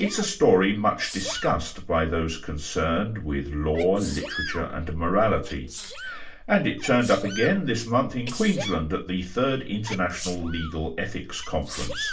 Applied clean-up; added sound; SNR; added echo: none; Sneeze; 14 dB; reverberation time 0.3 s.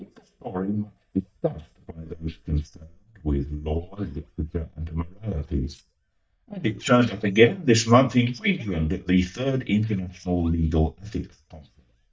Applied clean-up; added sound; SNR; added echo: neural mask model DeepFilterNet 3.